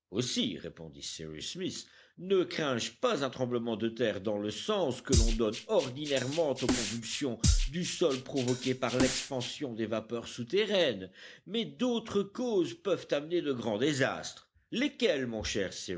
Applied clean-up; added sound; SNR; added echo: none; Drum kit; 0 dB; none.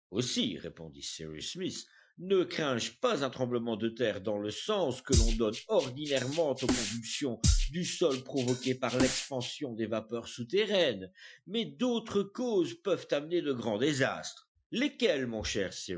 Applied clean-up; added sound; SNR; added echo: classical method Wiener filter.